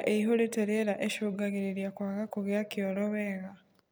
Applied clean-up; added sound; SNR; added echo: none; none; none; none.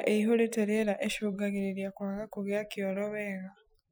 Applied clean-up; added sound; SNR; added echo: classical method Wiener filter.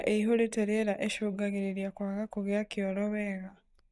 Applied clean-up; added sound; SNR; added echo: neural mask model DeepFilterNet 3.